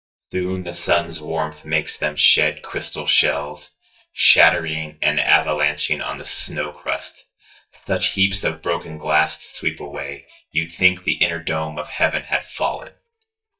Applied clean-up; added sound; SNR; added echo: neural mask model DeepFilterNet 3.